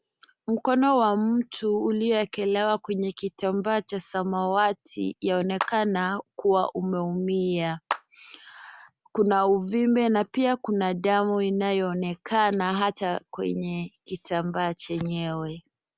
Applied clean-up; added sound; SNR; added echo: none; Clapping; 12 dB; none.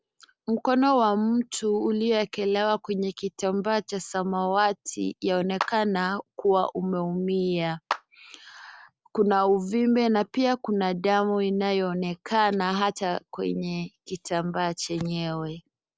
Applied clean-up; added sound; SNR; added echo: neural separator model SepFormer DNS4.